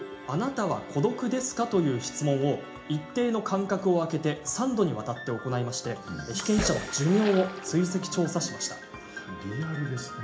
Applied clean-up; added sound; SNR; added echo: none; Splash, splatter; 9 dB; reverberation time 0.4 s.